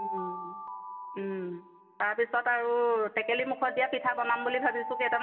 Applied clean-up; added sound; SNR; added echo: none; Alarm; 10 dB; reverberation time 2.7 s.